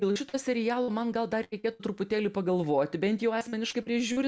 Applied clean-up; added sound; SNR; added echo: none; none; none; none.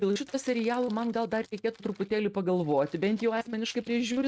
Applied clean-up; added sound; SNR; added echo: neural mask model RNNoise.